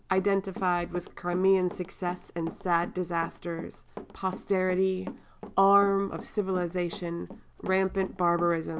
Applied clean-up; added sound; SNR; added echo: none; Run; 16 dB; none.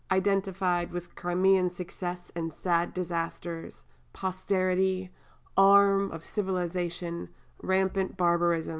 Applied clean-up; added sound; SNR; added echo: none; none; none; none.